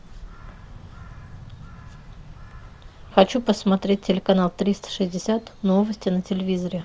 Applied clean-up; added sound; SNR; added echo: none; Bird vocalization, bird call, bird song; 18 dB; none.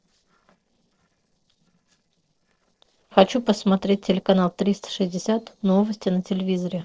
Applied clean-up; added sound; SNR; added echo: neural separator model SepFormer DNS4.